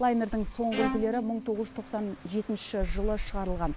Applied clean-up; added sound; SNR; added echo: none; Bowed string instrument + Insect; 5 dB; none.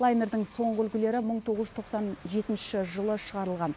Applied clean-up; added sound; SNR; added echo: none; none; none; none.